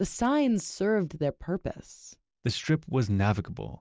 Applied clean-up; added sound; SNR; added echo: none; none; none; none.